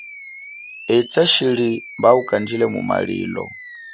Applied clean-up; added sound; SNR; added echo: none; Animal; 17 dB; none.